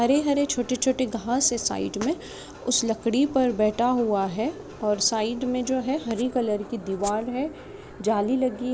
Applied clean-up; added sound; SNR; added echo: none; none; none; none.